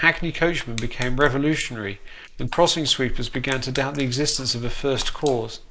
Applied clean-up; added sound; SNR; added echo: neural mask model Resemble Enhance denoiser.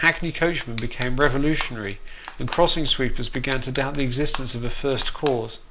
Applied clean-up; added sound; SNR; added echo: none; Crushing; 16 dB; none.